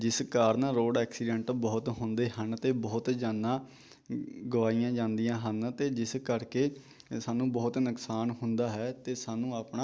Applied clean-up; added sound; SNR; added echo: none; none; none; none.